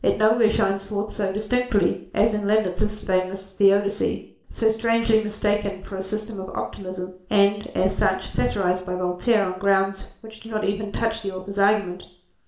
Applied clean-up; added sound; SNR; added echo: none; none; none; reverberation time 0.5 s.